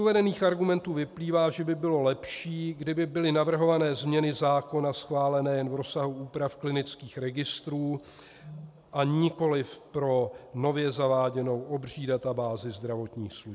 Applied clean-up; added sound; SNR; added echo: none; none; none; none.